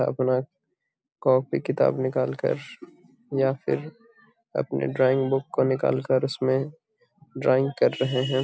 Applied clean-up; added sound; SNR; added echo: none; none; none; none.